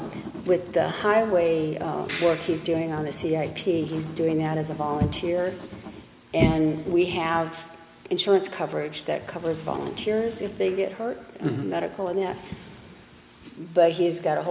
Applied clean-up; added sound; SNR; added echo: none; none; none; none.